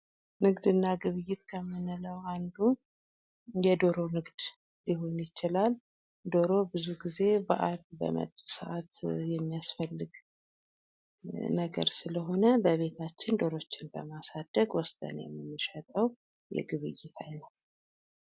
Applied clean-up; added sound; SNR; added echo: none; none; none; none.